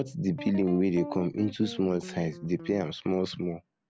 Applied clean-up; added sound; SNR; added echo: none; Guitar; 13 dB; none.